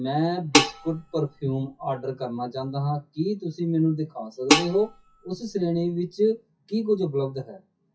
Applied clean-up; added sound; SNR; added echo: classical method WPE with log-MMSE.